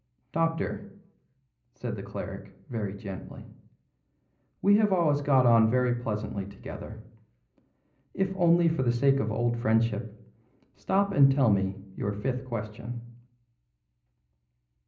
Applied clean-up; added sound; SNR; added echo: none; none; none; reverberation time 0.5 s.